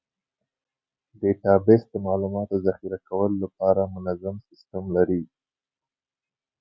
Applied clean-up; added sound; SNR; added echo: none; none; none; none.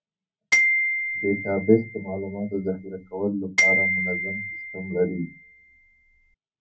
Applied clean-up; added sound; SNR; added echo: none; Glockenspiel; -1 dB; reverberation time 0.4 s.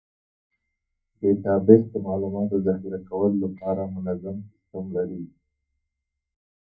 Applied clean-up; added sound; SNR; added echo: neural mask model DeepFilterNet 3.